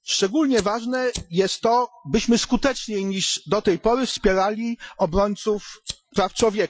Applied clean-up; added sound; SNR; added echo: classical method Wiener filter.